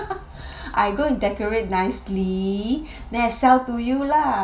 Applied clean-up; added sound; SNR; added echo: none; none; none; reverberation time 0.3 s.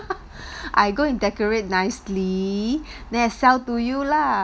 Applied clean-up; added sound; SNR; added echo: none; none; none; none.